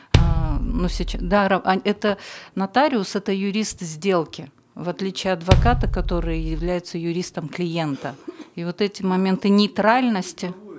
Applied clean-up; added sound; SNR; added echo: none; Bass drum; -1 dB; none.